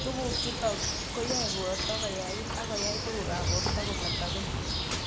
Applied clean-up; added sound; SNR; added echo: none; Bird; -4 dB; none.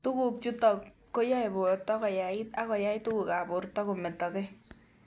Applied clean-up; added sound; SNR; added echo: none; none; none; none.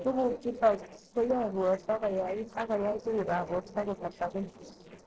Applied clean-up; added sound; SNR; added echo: neural separator model SepFormer DNS4.